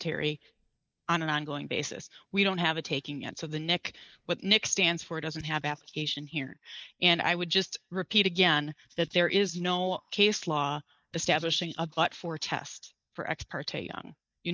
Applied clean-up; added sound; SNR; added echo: neural mask model DeepFilterNet 3.